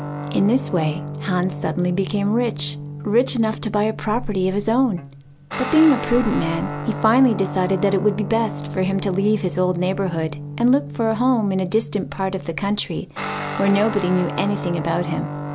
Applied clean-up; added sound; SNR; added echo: none; Guitar; 9 dB; none.